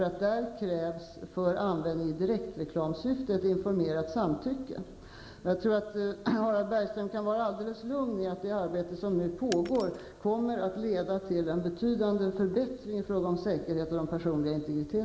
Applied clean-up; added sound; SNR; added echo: none; Shatter; 19 dB; none.